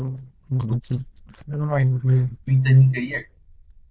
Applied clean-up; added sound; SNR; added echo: neural diffusion model UNIVERSE++.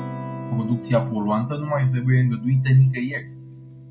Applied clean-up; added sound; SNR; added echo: none; Electric guitar / Strum; 12 dB; none.